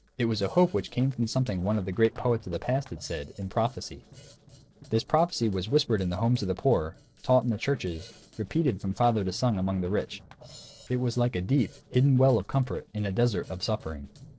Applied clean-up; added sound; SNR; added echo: neural separator model SepFormer DNS4.